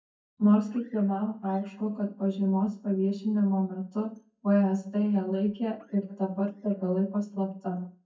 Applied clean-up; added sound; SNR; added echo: neural mask model DeepFilterNet 3.